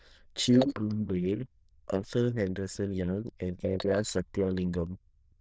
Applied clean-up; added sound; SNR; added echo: neural diffusion model UNIVERSE++.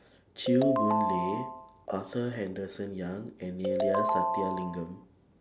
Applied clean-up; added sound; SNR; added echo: none; Ringtone; -2 dB; none.